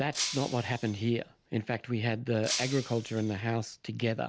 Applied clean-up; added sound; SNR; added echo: none; Shatter; 8 dB; none.